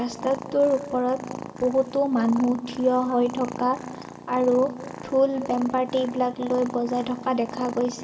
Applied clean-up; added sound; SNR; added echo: none; Purr; 13 dB; reverberation time 2.6 s.